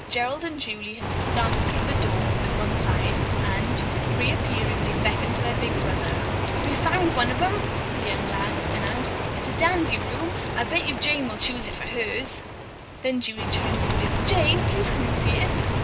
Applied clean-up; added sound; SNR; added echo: none; Rain; -4 dB; reverberation time 0.2 s.